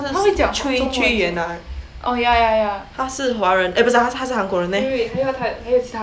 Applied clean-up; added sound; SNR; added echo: none; none; none; none.